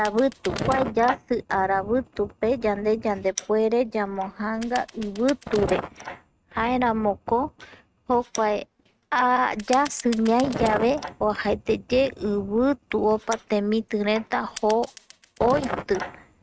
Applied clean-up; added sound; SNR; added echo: neural mask model RNNoise.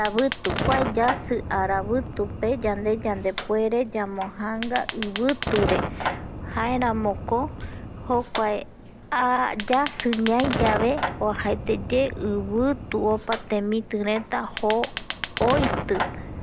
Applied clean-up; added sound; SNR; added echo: none; Fire; 5 dB; none.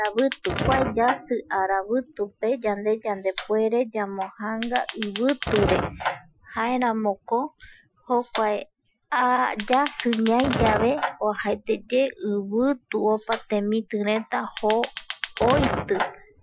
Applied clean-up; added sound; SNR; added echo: classical method Wiener filter.